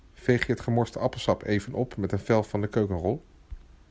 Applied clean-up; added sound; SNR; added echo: none; none; none; none.